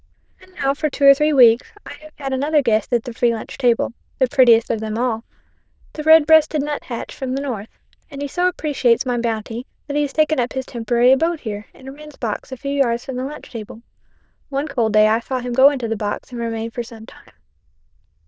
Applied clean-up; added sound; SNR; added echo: neural diffusion model UNIVERSE++.